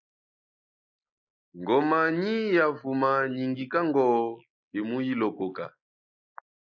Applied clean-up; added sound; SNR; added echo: neural mask model Resemble Enhance denoiser.